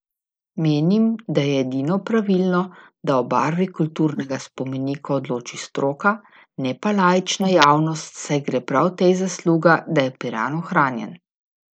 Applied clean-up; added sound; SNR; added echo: neural mask model Resemble Enhance denoiser.